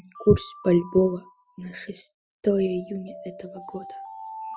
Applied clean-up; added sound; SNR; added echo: classical method Wiener filter.